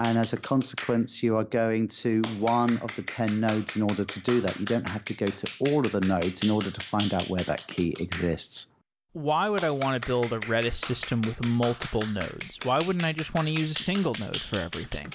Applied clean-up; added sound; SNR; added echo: none; Clapping; 11 dB; none.